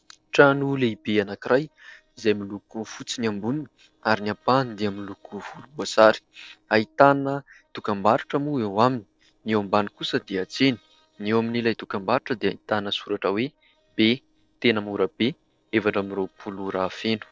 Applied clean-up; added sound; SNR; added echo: neural separator model SepFormer DNS4.